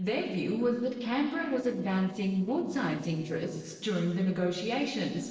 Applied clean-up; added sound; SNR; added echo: neural separator model SepFormer DNS4.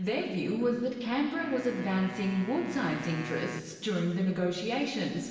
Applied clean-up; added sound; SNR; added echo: none; Wind instrument, woodwind instrument; 15 dB; reverberation time 1.2 s.